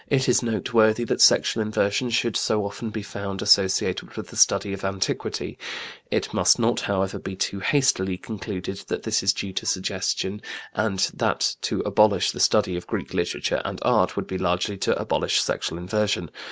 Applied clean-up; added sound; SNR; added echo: neural mask model DeepFilterNet 3.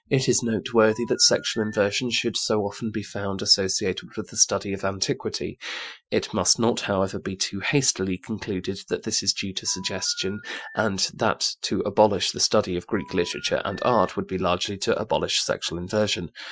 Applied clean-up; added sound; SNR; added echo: classical method Wiener filter.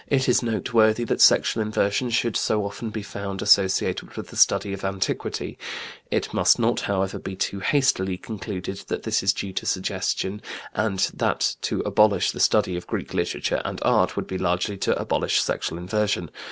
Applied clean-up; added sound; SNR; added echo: none; none; none; none.